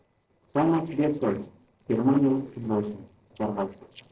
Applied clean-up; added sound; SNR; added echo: neural separator model SepFormer DNS4.